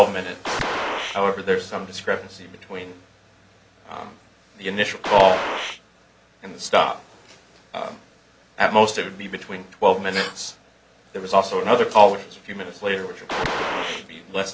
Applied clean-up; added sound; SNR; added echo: none; Gunshot, gunfire; 3 dB; none.